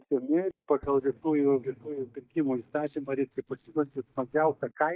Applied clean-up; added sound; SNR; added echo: neural mask model DeepFilterNet 3.